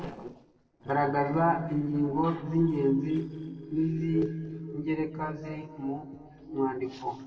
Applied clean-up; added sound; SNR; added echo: neural separator model SepFormer DNS4.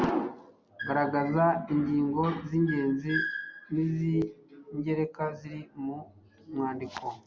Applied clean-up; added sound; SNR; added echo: none; none; none; none.